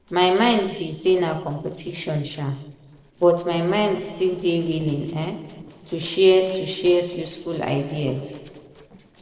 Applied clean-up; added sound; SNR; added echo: neural separator model SepFormer DNS4.